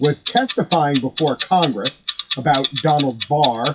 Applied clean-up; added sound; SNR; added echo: classical method WPE with log-MMSE.